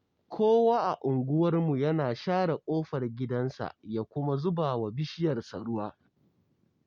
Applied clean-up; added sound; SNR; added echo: none; none; none; none.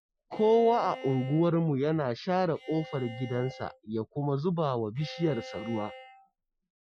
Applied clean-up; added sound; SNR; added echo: classical method Wiener filter.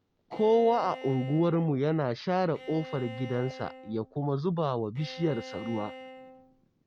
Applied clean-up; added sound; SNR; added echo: none; Bowed string instrument; 16 dB; none.